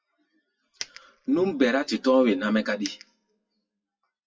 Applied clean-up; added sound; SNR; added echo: classical method WPE with log-MMSE.